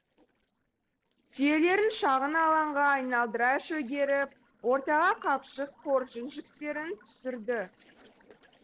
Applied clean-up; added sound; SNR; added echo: neural separator model SepFormer DNS4.